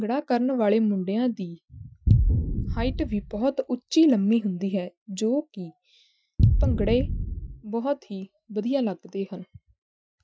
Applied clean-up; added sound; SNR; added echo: classical method Wiener filter.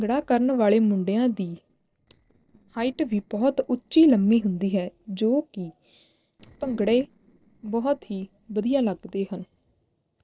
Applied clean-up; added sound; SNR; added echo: neural separator model SepFormer DNS4.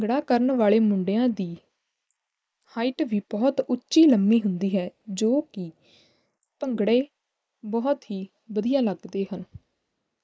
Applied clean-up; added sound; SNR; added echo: neural mask model Resemble Enhance denoiser.